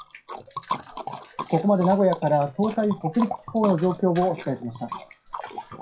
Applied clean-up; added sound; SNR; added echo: classical method WPE with log-MMSE.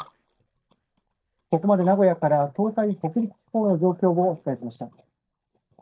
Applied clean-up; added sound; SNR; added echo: neural mask model DeepFilterNet 3.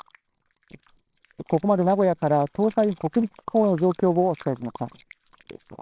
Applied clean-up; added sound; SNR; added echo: neural separator model SepFormer WHAMR!.